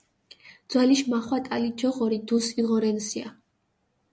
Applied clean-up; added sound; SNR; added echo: none; none; none; none.